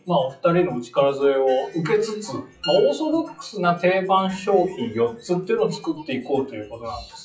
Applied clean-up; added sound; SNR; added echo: classical method WPE with log-MMSE.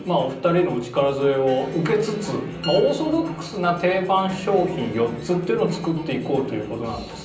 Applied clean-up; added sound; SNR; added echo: none; Electric guitar; 15 dB; reverberation time 0.6 s.